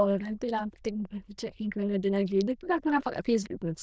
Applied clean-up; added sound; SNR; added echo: neural diffusion model UNIVERSE++.